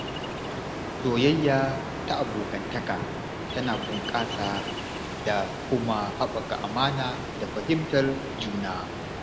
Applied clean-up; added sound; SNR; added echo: none; Ocean; 5 dB; none.